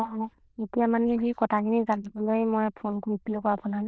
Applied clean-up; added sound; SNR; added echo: neural diffusion model UNIVERSE++.